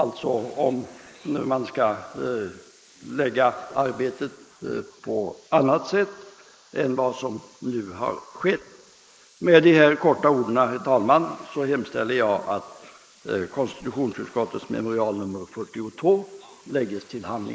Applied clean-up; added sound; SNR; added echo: neural mask model Resemble Enhance denoiser.